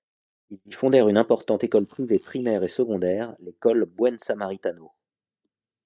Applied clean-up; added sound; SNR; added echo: neural mask model DeepFilterNet 3.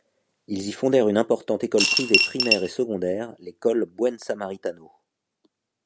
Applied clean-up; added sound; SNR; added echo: none; Coin (dropping) / Glass; -4 dB; none.